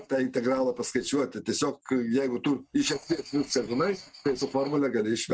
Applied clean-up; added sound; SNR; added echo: neural mask model RNNoise.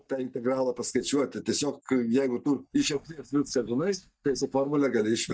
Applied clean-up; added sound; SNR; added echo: neural mask model DeepFilterNet 3.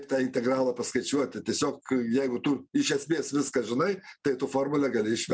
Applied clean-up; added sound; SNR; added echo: none; none; none; none.